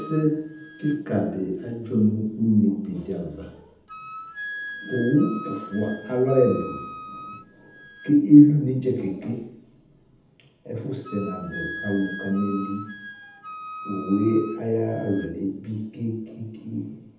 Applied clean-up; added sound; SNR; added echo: none; Wind instrument, woodwind instrument; 16 dB; reverberation time 0.8 s.